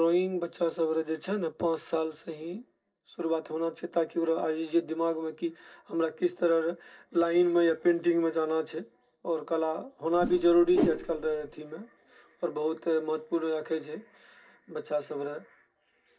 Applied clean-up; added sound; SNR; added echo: neural separator model SepFormer DNS4.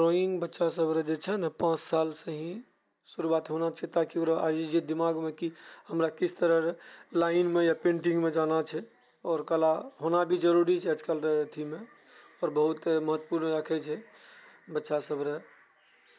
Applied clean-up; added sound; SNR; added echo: none; none; none; none.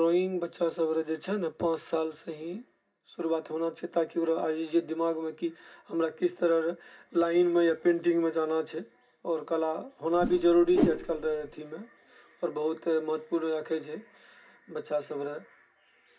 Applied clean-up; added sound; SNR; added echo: none; Whoosh, swoosh, swish; 2 dB; reverberation time 0.4 s.